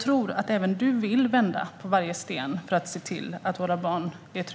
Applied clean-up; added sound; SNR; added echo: none; none; none; none.